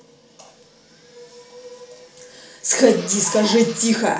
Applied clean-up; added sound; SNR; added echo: none; Drill; 20 dB; reverberation time 0.4 s.